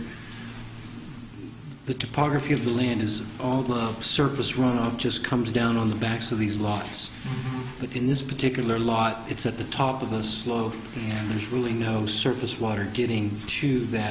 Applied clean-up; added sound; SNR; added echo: none; none; none; none.